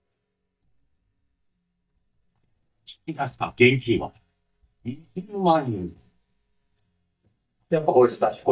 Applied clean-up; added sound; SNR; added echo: neural mask model DeepFilterNet 3.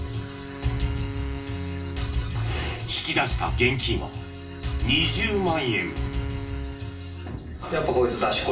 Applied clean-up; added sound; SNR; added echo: none; Wind instrument, woodwind instrument; 13 dB; reverberation time 0.2 s.